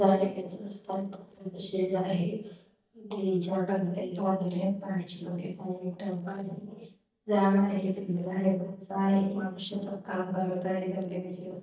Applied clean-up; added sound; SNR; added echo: neural mask model DeepFilterNet 3.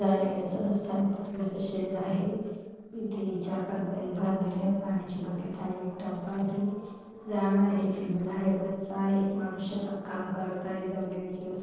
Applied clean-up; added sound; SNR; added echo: neural separator model SepFormer DNS4.